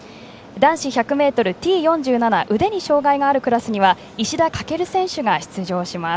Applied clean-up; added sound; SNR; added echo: none; none; none; none.